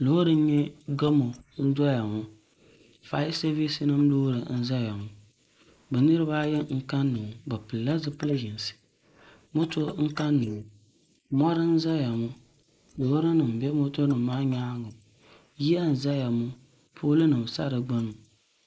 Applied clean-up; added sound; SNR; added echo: neural mask model Resemble Enhance denoiser.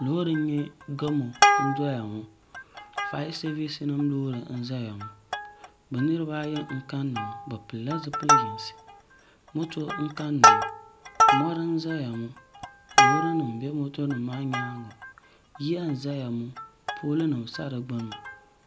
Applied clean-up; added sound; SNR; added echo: none; Plucked string instrument; -2 dB; none.